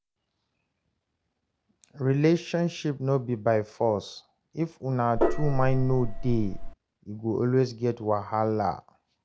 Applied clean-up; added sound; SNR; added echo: none; Gong; -2 dB; none.